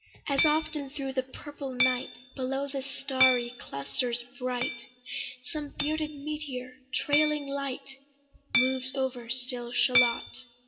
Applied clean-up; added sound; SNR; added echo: none; Hammer; -1 dB; reverberation time 0.7 s.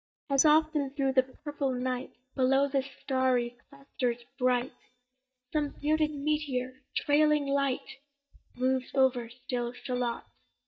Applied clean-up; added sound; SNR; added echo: neural mask model DeepFilterNet 3.